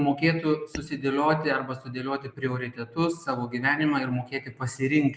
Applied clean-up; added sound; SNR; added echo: neural mask model Resemble Enhance denoiser.